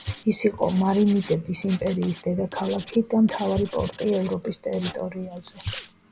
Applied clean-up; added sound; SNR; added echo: none; Writing; 19 dB; none.